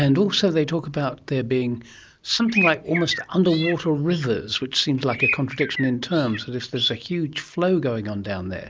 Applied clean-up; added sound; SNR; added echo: neural mask model Resemble Enhance denoiser.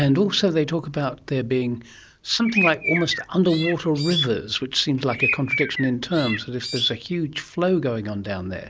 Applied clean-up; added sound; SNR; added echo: none; Bird; 4 dB; none.